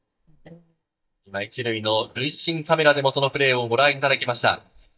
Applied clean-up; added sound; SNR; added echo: neural mask model DeepFilterNet 3.